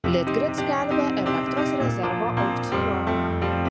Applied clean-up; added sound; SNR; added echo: none; Piano; -4 dB; none.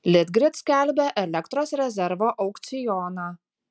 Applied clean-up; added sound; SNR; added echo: none; none; none; none.